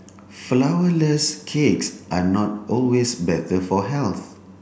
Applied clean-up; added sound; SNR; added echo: none; none; none; none.